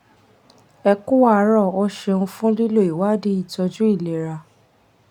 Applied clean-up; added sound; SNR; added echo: none; none; none; none.